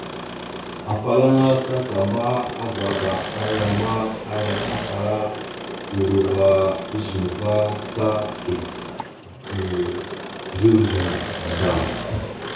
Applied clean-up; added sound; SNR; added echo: none; Engine; 8 dB; reverberation time 0.6 s.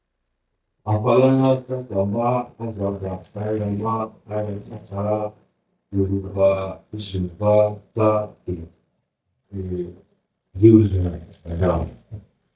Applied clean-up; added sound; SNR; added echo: neural mask model DeepFilterNet 3.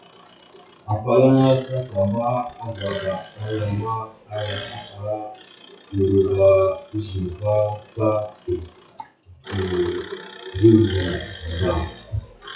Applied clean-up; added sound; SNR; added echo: classical method WPE with log-MMSE.